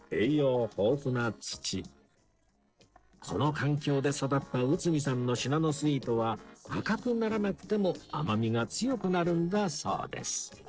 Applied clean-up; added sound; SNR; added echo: neural separator model SepFormer DNS4.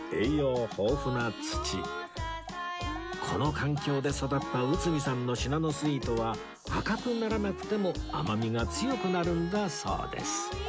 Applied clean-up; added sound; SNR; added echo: none; Alarm; 14 dB; none.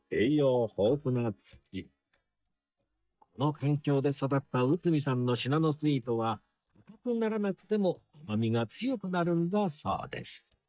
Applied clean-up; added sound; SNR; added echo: neural mask model DeepFilterNet 3.